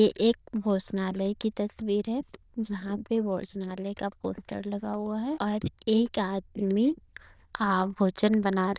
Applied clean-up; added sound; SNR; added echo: neural diffusion model UNIVERSE++.